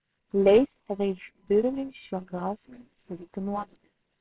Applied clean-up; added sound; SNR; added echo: neural separator model SepFormer WHAMR!.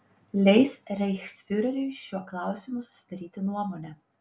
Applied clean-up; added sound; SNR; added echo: none; none; none; none.